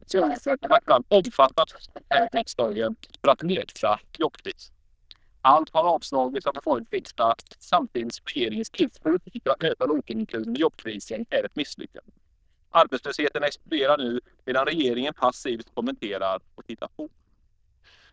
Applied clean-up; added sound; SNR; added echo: neural diffusion model UNIVERSE++.